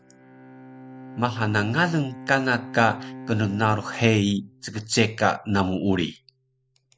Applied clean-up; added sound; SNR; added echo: none; Bowed string instrument; 17 dB; none.